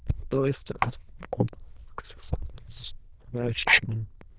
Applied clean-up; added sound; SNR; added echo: neural diffusion model UNIVERSE++.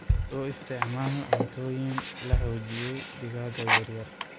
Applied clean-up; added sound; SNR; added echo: none; Bass drum + Sink (filling or washing); -3 dB; none.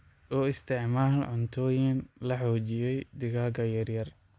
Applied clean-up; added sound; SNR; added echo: none; none; none; none.